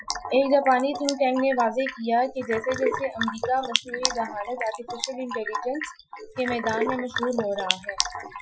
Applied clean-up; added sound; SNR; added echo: classical method Wiener filter.